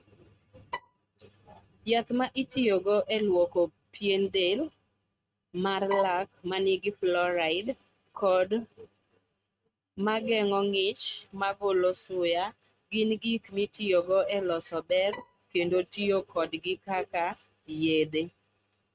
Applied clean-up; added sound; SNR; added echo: neural mask model RNNoise.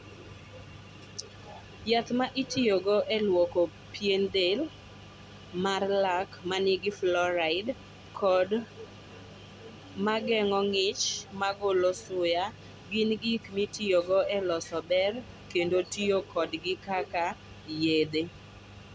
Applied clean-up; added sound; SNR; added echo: none; none; none; none.